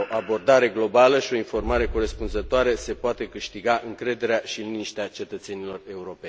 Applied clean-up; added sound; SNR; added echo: none; Boom; 12 dB; none.